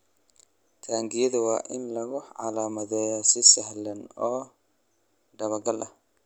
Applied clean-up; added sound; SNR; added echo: none; none; none; none.